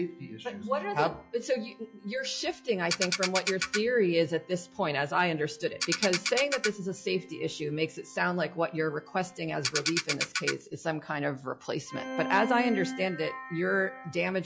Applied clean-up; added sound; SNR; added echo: classical method log-MMSE.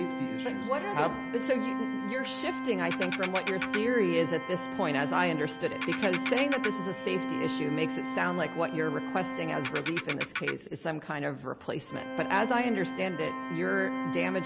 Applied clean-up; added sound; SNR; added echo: none; Ratchet, pawl + Organ; 3 dB; none.